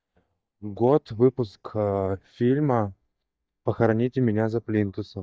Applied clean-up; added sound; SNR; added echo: neural mask model DeepFilterNet 3.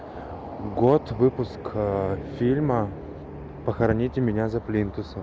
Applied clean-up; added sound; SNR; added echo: none; none; none; none.